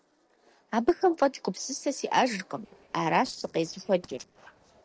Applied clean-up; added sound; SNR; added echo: neural separator model SepFormer DNS4.